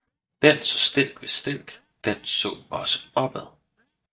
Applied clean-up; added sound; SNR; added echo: neural mask model DeepFilterNet 3.